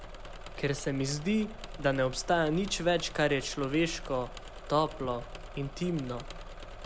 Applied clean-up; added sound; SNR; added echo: none; Engine / Mechanisms; 11 dB; none.